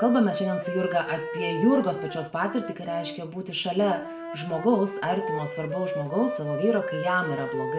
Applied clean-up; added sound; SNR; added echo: none; Wind instrument, woodwind instrument; 6 dB; reverberation time 0.4 s.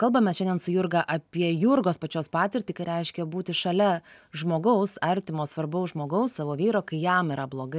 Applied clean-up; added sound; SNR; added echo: none; none; none; none.